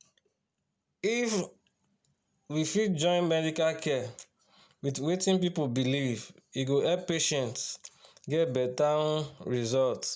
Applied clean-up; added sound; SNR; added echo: none; none; none; none.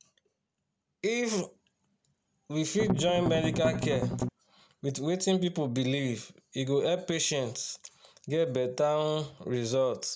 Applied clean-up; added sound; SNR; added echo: none; Strum; 1 dB; none.